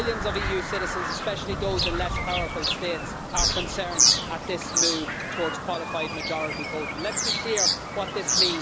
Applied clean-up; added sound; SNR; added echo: none; Bird vocalization, bird call, bird song; -5 dB; none.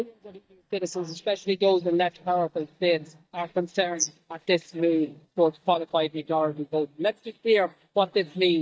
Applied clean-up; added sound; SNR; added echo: neural mask model DeepFilterNet 3.